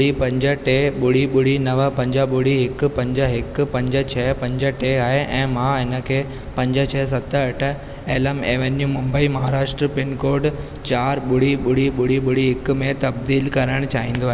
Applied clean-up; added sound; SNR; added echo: none; none; none; none.